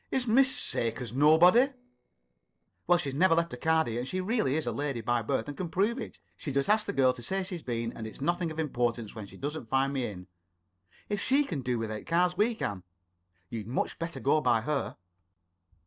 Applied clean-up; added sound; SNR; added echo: neural separator model SepFormer DNS4.